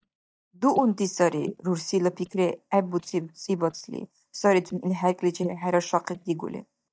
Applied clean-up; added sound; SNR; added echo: neural mask model DeepFilterNet 3.